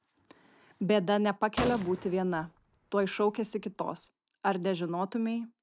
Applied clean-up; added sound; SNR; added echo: none; Gunshot, gunfire; 10 dB; none.